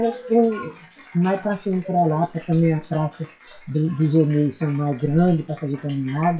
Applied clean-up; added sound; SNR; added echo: classical method WPE with log-MMSE.